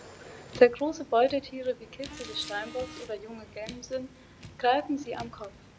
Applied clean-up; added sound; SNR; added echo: none; Car; 17 dB; none.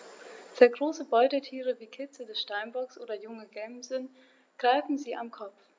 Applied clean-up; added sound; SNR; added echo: none; none; none; none.